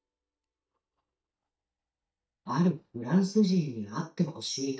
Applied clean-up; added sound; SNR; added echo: neural mask model DeepFilterNet 3.